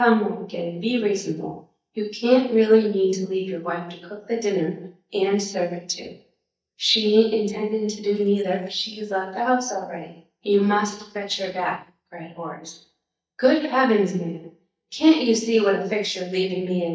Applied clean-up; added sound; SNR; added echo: neural mask model DeepFilterNet 3.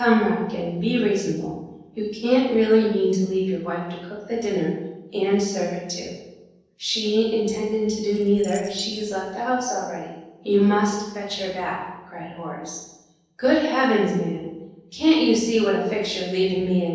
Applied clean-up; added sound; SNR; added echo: neural separator model SepFormer DNS4.